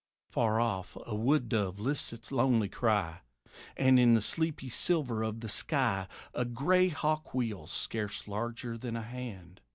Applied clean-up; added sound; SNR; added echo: none; none; none; none.